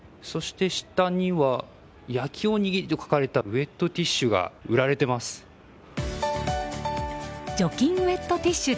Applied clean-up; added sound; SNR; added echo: none; none; none; none.